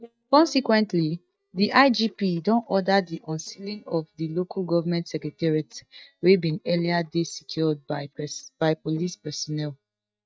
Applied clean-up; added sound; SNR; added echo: neural mask model DeepFilterNet 3.